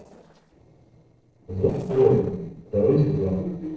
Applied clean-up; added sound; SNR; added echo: neural separator model SepFormer DNS4.